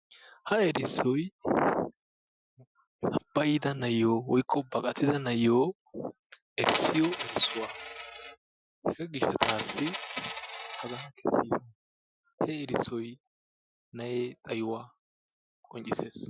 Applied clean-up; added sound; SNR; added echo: classical method Wiener filter.